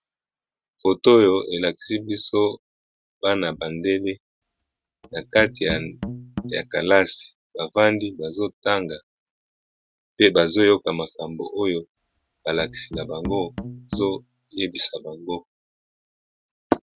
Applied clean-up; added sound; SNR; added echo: neural mask model RNNoise.